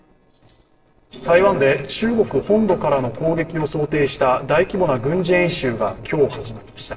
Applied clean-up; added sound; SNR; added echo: neural separator model SepFormer DNS4.